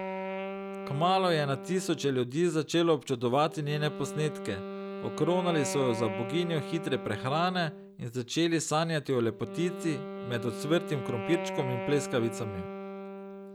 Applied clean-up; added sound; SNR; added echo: none; Wind instrument, woodwind instrument; 8 dB; none.